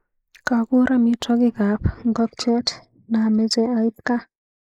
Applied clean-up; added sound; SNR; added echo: neural mask model Resemble Enhance denoiser.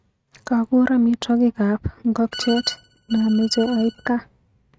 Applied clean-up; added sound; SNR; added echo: neural mask model RNNoise.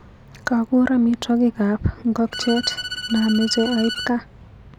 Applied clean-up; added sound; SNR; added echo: none; Bowed string instrument; 10 dB; none.